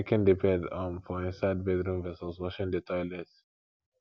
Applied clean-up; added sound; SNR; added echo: none; none; none; none.